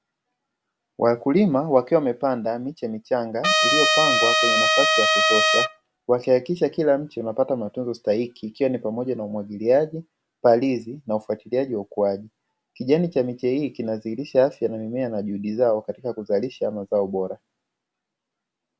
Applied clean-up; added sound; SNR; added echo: none; Trumpet; -5 dB; none.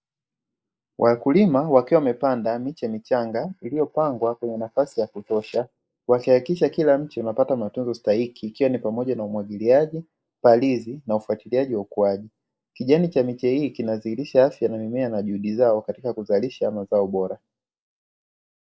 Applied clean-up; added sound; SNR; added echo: neural mask model Resemble Enhance denoiser.